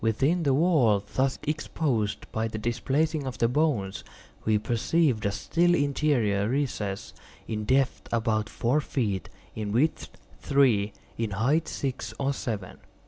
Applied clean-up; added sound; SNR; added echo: none; none; none; none.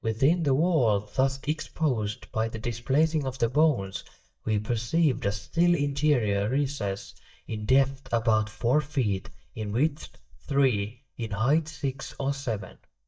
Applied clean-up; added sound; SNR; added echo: neural mask model DeepFilterNet 3.